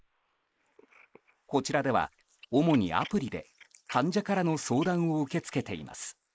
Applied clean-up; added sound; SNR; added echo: neural mask model Resemble Enhance denoiser.